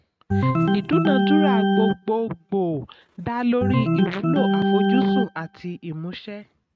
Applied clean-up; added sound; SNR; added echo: neural mask model RNNoise.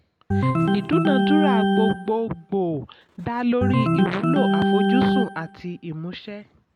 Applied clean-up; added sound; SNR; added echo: none; Organ; -3 dB; none.